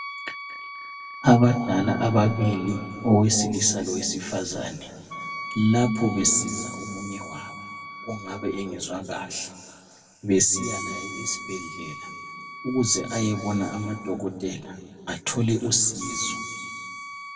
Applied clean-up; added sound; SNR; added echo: none; Wind instrument, woodwind instrument; 14 dB; reverberation time 2.1 s.